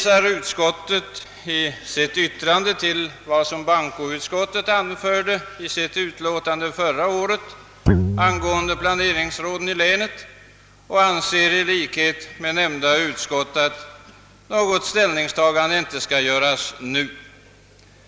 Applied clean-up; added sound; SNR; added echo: none; Guitar; 1 dB; none.